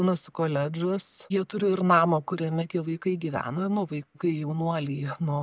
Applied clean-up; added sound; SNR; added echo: none; none; none; none.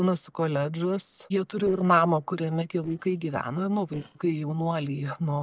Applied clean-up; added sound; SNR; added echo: neural separator model SepFormer DNS4.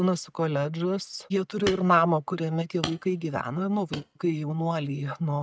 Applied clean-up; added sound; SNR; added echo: neural mask model RNNoise.